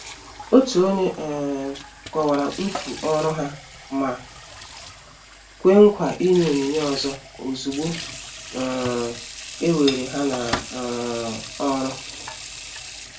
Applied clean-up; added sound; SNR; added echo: none; Sink (filling or washing) / Water tap, faucet; 13 dB; reverberation time 0.3 s.